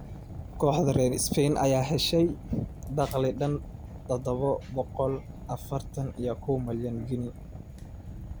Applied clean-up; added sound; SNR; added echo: none; Fire; 11 dB; none.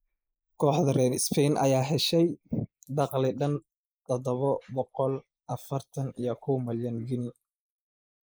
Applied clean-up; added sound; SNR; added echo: neural mask model Resemble Enhance denoiser.